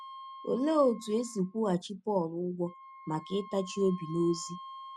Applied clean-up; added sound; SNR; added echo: none; Wind instrument, woodwind instrument; 16 dB; none.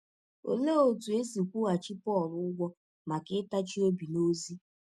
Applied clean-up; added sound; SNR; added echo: none; none; none; none.